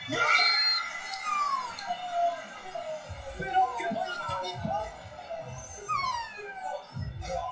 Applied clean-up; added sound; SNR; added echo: classical method WPE with log-MMSE.